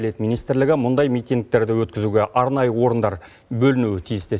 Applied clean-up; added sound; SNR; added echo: none; none; none; none.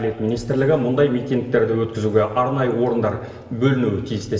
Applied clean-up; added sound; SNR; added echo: none; none; none; reverberation time 2.4 s.